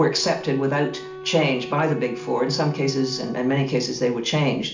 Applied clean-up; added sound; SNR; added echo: none; Wind instrument, woodwind instrument; 15 dB; reverberation time 0.4 s.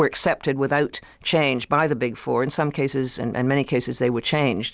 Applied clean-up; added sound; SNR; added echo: none; none; none; none.